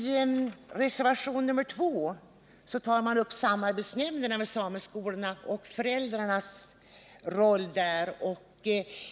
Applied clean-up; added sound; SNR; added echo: none; none; none; none.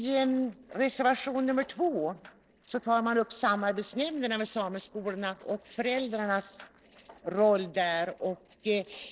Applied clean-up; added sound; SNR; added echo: neural separator model SepFormer DNS4.